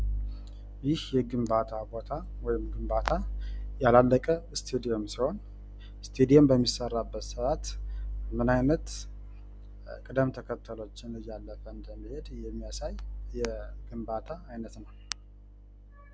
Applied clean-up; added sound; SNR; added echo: none; none; none; none.